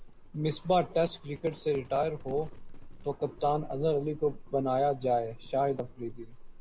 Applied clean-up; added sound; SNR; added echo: none; Livestock, farm animals, working animals; 14 dB; none.